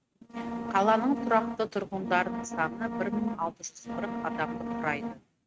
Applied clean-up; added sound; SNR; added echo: neural mask model RNNoise.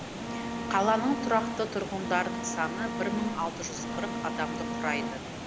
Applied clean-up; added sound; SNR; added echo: none; Water + Bowed string instrument; 3 dB; none.